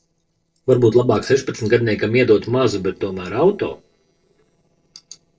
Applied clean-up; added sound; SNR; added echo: neural separator model SepFormer DNS4.